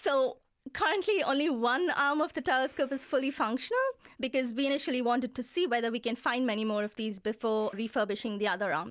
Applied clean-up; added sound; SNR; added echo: none; none; none; none.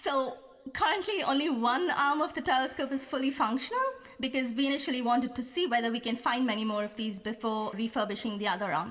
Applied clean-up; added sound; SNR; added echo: none; none; none; reverberation time 1.4 s.